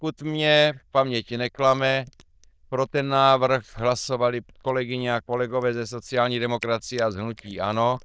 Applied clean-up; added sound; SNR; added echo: neural diffusion model UNIVERSE++.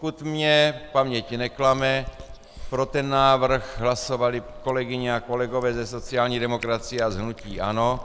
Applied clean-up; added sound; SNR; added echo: none; Cat; 16 dB; none.